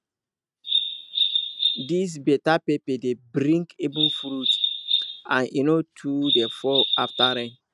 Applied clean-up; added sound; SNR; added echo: neural mask model RNNoise.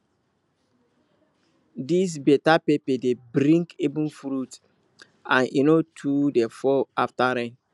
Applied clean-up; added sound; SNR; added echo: none; none; none; none.